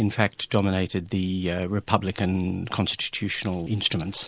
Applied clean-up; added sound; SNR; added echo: none; none; none; none.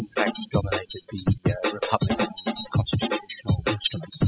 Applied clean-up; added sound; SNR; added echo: classical method spectral subtraction.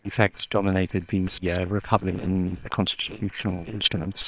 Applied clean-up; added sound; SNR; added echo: neural separator model SepFormer WHAM!.